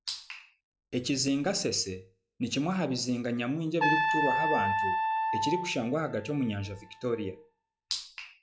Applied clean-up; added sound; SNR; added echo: classical method log-MMSE.